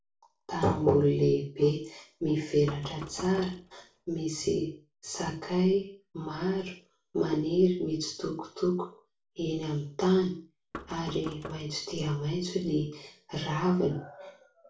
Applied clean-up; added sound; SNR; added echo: none; Knock; 16 dB; reverberation time 0.4 s.